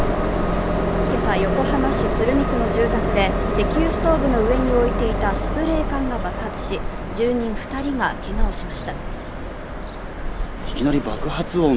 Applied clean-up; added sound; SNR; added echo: none; Train; -2 dB; none.